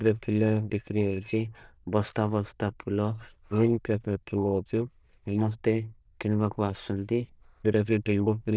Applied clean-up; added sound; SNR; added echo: neural diffusion model UNIVERSE++.